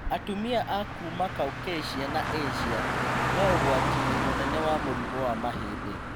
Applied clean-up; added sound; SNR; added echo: none; Car; -2 dB; none.